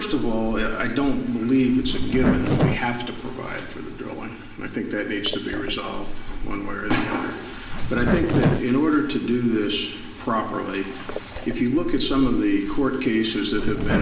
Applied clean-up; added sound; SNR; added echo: none; Zipper (clothing); 3 dB; reverberation time 2.9 s.